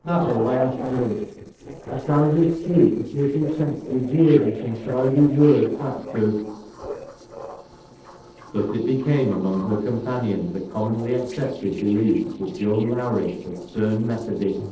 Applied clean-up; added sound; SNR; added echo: neural separator model SepFormer DNS4.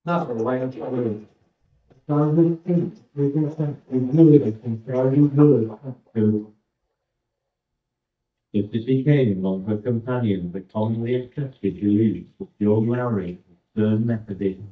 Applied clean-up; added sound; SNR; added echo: neural mask model DeepFilterNet 3.